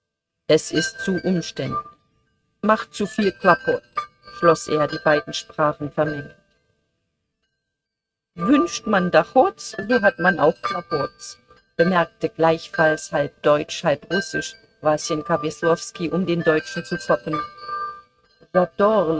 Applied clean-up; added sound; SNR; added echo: neural mask model RNNoise.